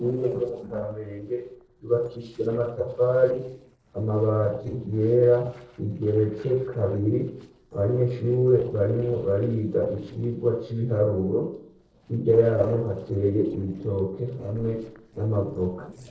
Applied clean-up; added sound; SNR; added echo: neural separator model SepFormer DNS4.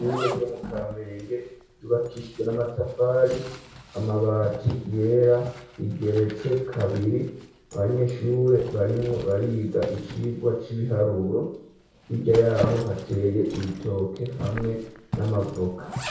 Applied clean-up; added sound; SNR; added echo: none; Zipper (clothing); 14 dB; reverberation time 0.6 s.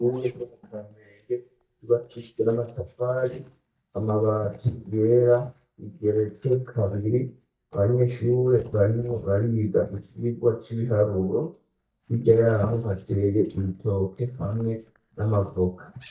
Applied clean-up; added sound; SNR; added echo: neural mask model DeepFilterNet 3.